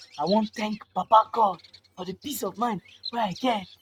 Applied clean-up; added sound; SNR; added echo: neural mask model RNNoise.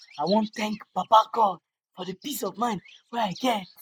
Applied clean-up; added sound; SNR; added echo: neural mask model Resemble Enhance denoiser.